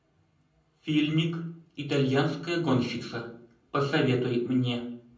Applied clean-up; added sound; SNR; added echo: none; none; none; reverberation time 0.6 s.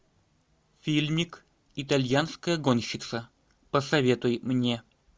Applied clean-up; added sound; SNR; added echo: none; none; none; none.